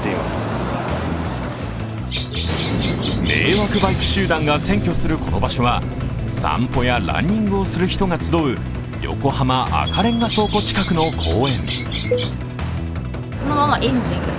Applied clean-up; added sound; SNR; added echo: none; Cowbell + Bird vocalization, bird call, bird song; 10 dB; none.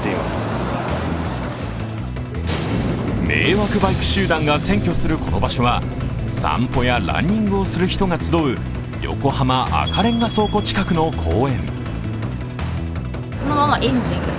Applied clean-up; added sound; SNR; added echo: none; none; none; none.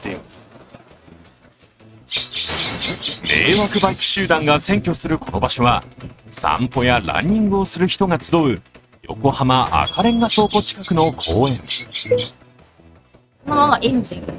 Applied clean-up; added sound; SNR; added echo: neural mask model RNNoise.